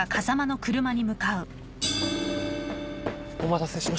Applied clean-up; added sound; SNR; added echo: none; Crash cymbal; 9 dB; none.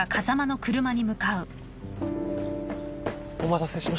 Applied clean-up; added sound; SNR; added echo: none; none; none; none.